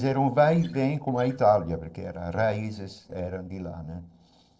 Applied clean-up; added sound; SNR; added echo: neural separator model SepFormer DNS4.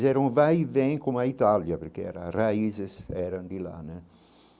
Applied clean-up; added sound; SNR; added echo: none; none; none; none.